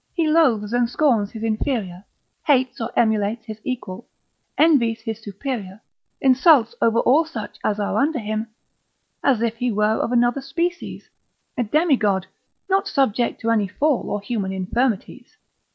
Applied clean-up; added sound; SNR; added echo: none; none; none; none.